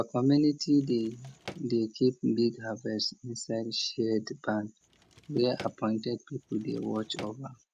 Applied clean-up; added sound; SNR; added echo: none; Drawer open or close; 19 dB; none.